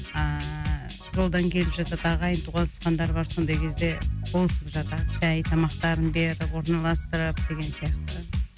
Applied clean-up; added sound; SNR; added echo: none; none; none; none.